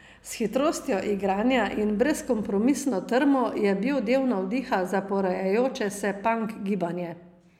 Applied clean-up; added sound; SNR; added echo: none; none; none; none.